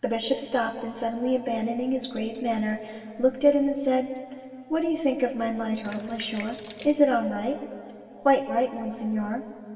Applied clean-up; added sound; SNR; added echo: none; Sink (filling or washing); 17 dB; reverberation time 2.4 s.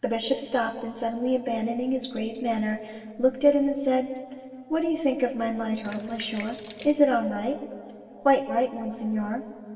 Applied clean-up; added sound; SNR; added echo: neural separator model SepFormer DNS4.